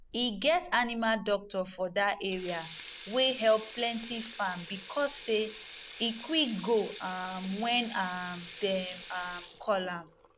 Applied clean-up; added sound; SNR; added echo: none; Sink (filling or washing) / Water tap, faucet; 8 dB; none.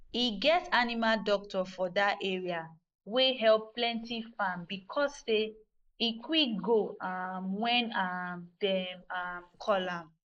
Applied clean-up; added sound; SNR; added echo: neural mask model Resemble Enhance denoiser.